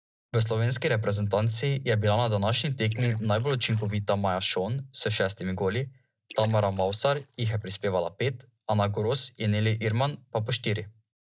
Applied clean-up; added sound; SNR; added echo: neural mask model DeepFilterNet 3.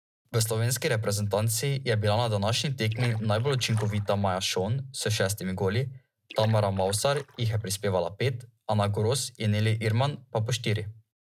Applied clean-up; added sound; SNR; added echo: neural mask model RNNoise.